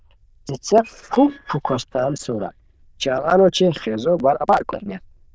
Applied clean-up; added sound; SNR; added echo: neural diffusion model UNIVERSE++.